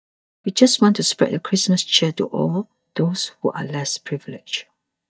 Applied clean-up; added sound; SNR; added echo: neural mask model DeepFilterNet 3.